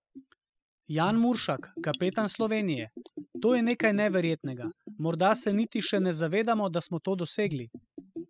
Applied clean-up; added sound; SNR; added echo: classical method spectral subtraction.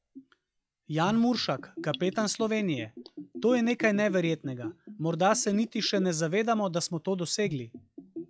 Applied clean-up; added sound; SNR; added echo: classical method log-MMSE.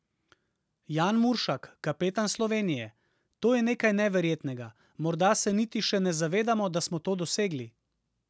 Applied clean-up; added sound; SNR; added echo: none; none; none; none.